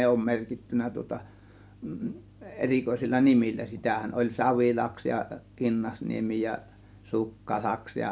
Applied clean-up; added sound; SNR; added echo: none; none; none; none.